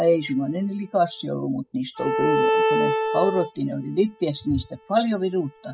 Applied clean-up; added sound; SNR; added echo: classical method spectral subtraction.